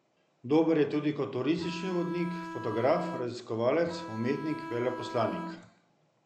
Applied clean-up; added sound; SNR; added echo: none; Bowed string instrument; 10 dB; none.